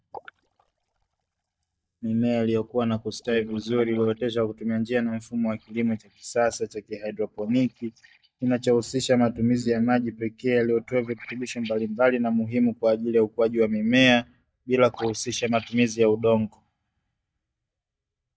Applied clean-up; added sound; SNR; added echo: neural mask model DeepFilterNet 3.